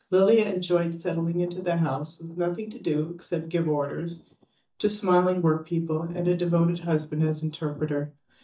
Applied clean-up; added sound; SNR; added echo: neural mask model DeepFilterNet 3.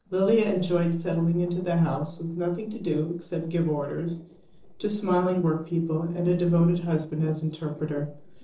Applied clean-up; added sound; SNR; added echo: neural separator model SepFormer DNS4.